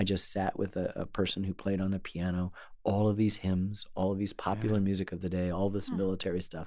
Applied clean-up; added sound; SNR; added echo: none; none; none; none.